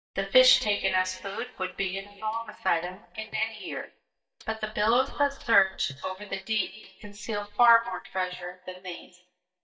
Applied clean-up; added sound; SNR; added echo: neural mask model DeepFilterNet 3.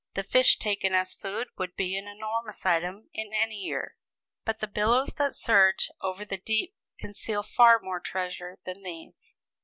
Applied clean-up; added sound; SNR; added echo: none; none; none; none.